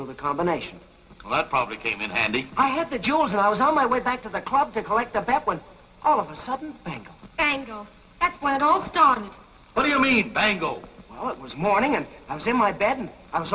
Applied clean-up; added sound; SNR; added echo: none; none; none; reverberation time 0.3 s.